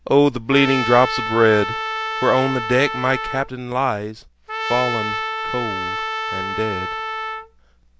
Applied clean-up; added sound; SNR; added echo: none; Trumpet; 5 dB; none.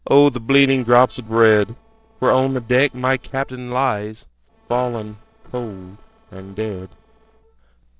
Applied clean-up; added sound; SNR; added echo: neural separator model SepFormer DNS4.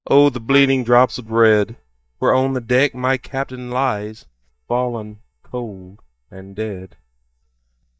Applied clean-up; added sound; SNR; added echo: neural mask model DeepFilterNet 3.